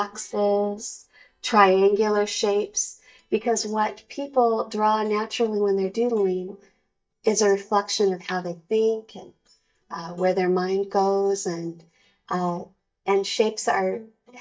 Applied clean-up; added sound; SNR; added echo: neural mask model DeepFilterNet 3.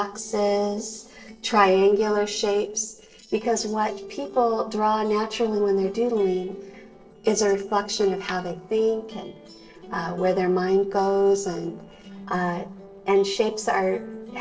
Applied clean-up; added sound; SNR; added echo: neural separator model SepFormer DNS4.